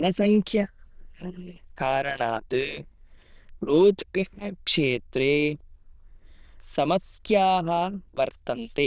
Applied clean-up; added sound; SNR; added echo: neural diffusion model UNIVERSE++.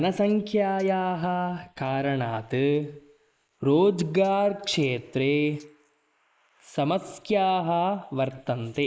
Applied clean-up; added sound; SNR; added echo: neural mask model Resemble Enhance denoiser.